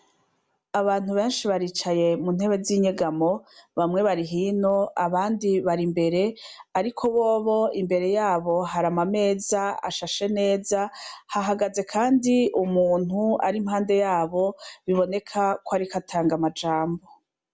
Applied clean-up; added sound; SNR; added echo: none; none; none; none.